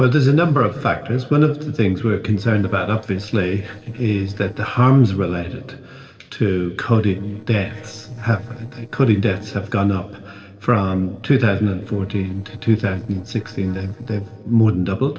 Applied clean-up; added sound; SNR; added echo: neural separator model SepFormer DNS4.